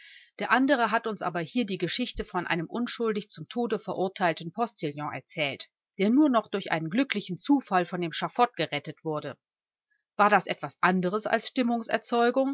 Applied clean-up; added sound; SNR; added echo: none; none; none; none.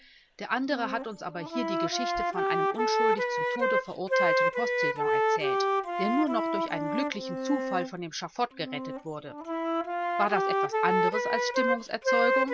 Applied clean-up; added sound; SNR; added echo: none; Wind instrument, woodwind instrument; -5 dB; none.